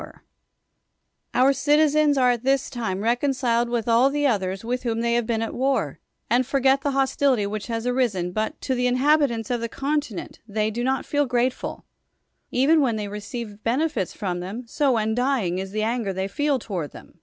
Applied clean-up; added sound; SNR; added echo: none; none; none; none.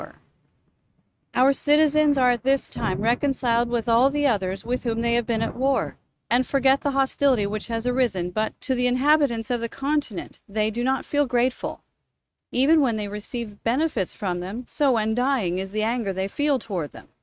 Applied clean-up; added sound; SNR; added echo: neural mask model RNNoise.